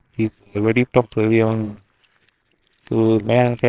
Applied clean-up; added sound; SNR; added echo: neural separator model SepFormer WHAMR!.